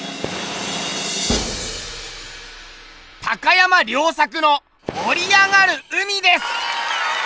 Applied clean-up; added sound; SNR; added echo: none; Fire; 12 dB; none.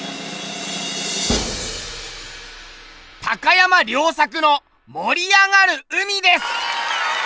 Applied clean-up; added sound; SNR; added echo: none; none; none; none.